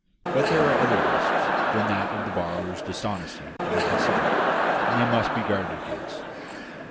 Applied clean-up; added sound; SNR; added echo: none; Crowd; -5 dB; none.